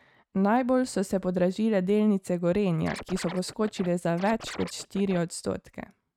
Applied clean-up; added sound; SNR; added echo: neural mask model RNNoise.